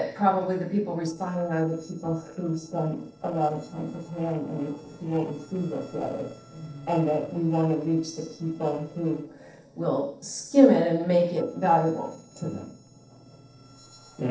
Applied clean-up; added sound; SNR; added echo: neural separator model SepFormer DNS4.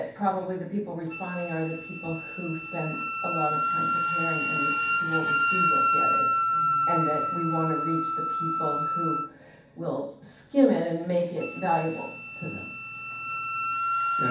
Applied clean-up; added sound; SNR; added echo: none; Wind instrument, woodwind instrument; -2 dB; reverberation time 0.7 s.